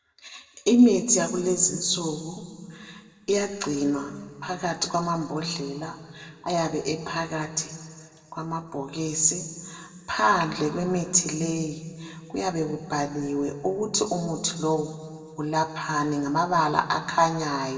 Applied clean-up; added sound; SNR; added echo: none; none; none; reverberation time 1.7 s.